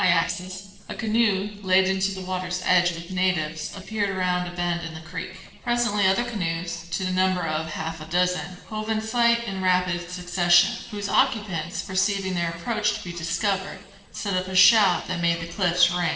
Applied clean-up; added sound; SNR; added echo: neural separator model SepFormer DNS4.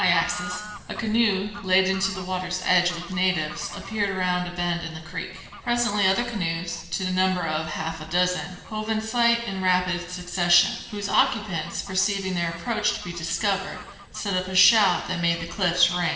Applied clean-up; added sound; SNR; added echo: none; Bird / Fowl; 17 dB; reverberation time 1.1 s.